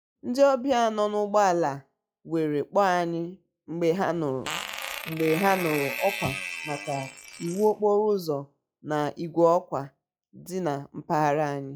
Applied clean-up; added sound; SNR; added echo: classical method log-MMSE.